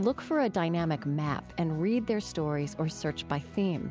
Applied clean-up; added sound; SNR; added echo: none; none; none; none.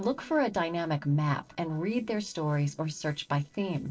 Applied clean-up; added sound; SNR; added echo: neural separator model SepFormer DNS4.